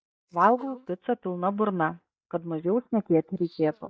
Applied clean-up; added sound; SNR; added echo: neural mask model DeepFilterNet 3.